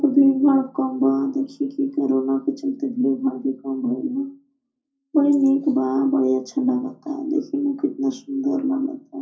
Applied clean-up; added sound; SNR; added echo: none; none; none; reverberation time 0.5 s.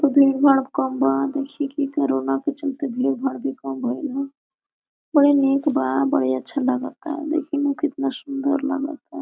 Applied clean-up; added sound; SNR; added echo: none; none; none; none.